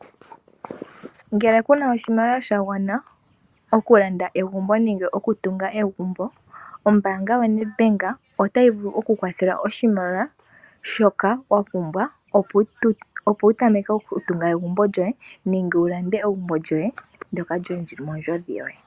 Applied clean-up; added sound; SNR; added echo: none; none; none; none.